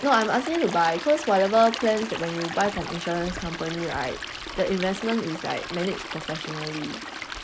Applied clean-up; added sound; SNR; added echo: none; Stream; 9 dB; none.